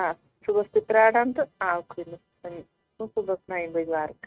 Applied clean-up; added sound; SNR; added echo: neural mask model RNNoise.